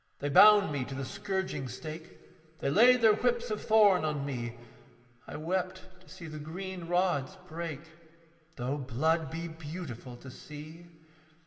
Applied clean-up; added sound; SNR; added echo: none; none; none; reverberation time 1.8 s.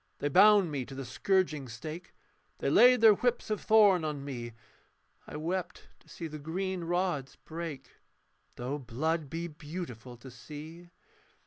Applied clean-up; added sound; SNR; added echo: none; none; none; none.